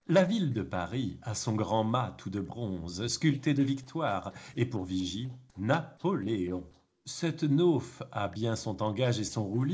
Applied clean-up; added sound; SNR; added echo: neural separator model SepFormer DNS4.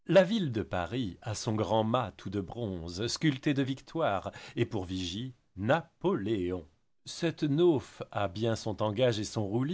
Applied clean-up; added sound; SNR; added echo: none; none; none; none.